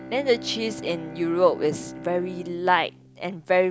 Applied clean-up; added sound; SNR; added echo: none; Bowed string instrument; 14 dB; none.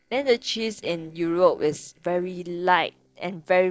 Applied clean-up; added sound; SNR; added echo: neural separator model SepFormer DNS4.